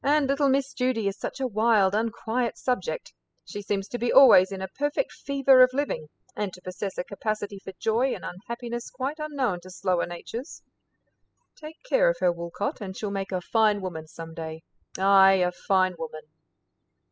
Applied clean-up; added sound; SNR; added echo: classical method spectral subtraction.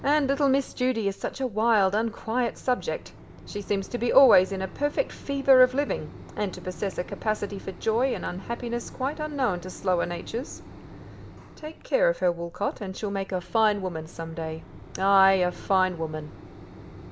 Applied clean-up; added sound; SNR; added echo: none; Mechanisms; 17 dB; none.